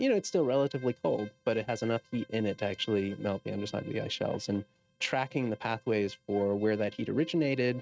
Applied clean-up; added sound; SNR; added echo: neural mask model RNNoise.